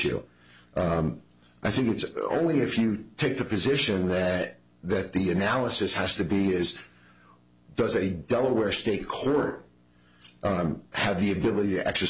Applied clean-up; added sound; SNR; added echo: none; none; none; none.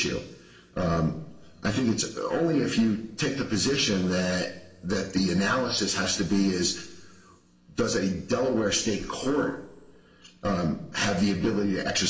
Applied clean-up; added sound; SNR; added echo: none; none; none; reverberation time 1.9 s.